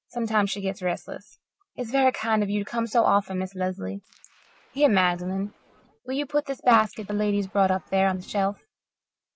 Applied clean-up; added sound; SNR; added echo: neural mask model Resemble Enhance denoiser.